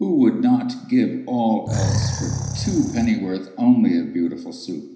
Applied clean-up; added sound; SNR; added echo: none; Animal; 4 dB; reverberation time 0.9 s.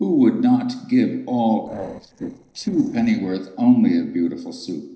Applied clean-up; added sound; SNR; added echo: neural separator model SepFormer DNS4.